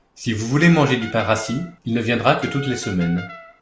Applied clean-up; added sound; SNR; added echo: none; Brass instrument; 15 dB; none.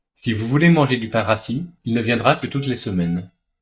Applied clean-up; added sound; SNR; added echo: neural mask model DeepFilterNet 3.